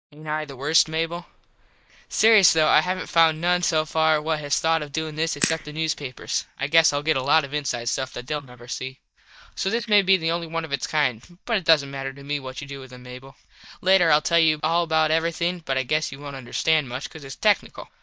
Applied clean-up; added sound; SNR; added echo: neural mask model DeepFilterNet 3.